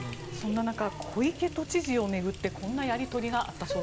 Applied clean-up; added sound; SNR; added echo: none; Water tap, faucet; 9 dB; none.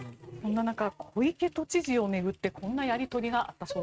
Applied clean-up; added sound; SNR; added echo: neural mask model RNNoise.